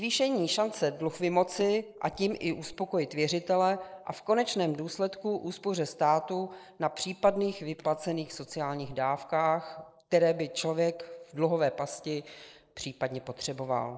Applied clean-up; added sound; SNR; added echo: neural mask model Resemble Enhance denoiser.